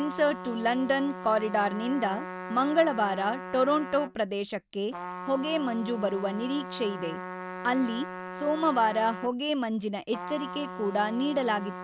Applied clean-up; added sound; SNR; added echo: none; Trumpet; 10 dB; none.